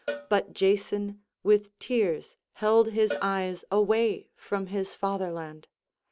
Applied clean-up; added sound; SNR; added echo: none; Cowbell; 16 dB; none.